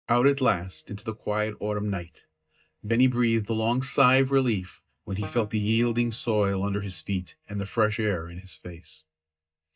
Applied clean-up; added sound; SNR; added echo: neural mask model DeepFilterNet 3.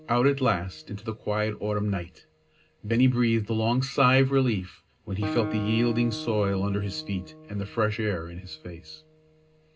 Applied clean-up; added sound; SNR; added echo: none; Guitar; 14 dB; reverberation time 0.2 s.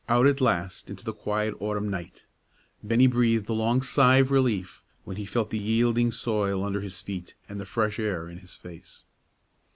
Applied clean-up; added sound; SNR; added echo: none; none; none; none.